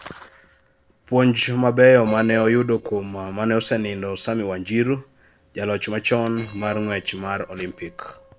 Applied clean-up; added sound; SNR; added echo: neural separator model SepFormer DNS4.